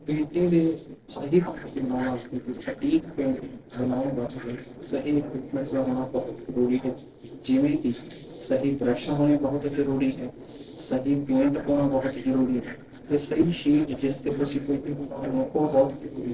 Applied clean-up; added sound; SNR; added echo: neural separator model SepFormer DNS4.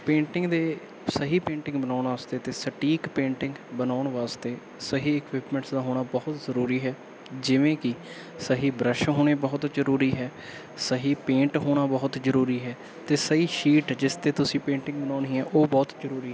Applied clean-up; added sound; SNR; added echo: none; none; none; none.